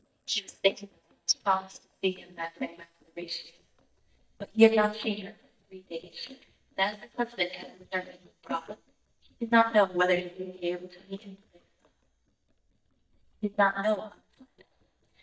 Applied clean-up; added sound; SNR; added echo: neural mask model DeepFilterNet 3.